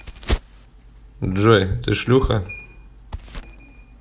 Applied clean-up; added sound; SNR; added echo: none; Coin (dropping); 18 dB; none.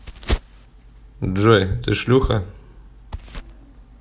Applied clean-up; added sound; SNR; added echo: none; none; none; none.